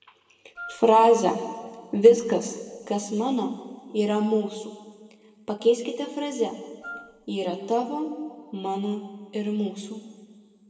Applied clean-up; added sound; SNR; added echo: none; Wind instrument, woodwind instrument; 16 dB; reverberation time 1.5 s.